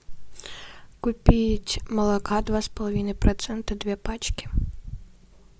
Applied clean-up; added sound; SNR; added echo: none; none; none; none.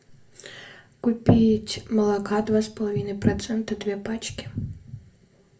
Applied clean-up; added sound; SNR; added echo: none; none; none; reverberation time 0.3 s.